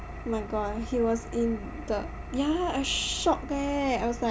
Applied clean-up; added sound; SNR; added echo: none; Engine; 10 dB; none.